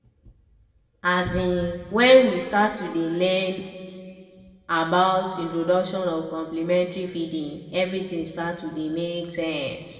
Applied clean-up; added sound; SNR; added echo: none; none; none; reverberation time 1.9 s.